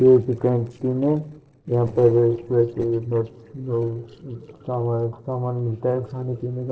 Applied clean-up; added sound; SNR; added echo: neural separator model SepFormer DNS4.